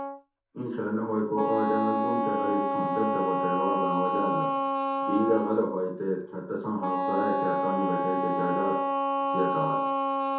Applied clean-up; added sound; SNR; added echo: none; Wind instrument, woodwind instrument; -1 dB; reverberation time 0.6 s.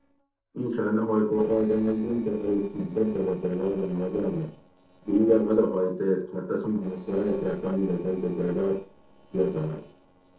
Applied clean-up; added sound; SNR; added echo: neural separator model SepFormer DNS4.